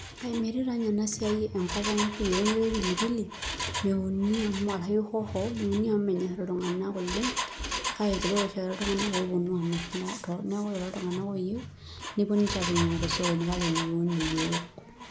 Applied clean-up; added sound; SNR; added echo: none; Engine; 7 dB; none.